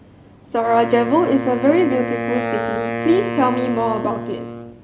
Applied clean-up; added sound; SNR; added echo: none; Wind instrument, woodwind instrument; 6 dB; none.